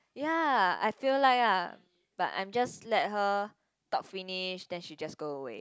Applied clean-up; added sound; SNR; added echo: none; none; none; none.